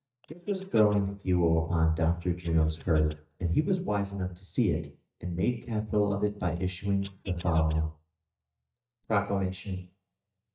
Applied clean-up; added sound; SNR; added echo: neural mask model DeepFilterNet 3.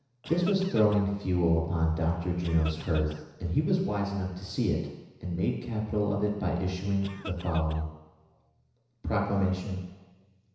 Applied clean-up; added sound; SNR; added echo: none; Cough; 15 dB; reverberation time 1.0 s.